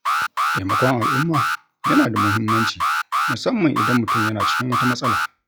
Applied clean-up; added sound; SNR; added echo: classical method log-MMSE.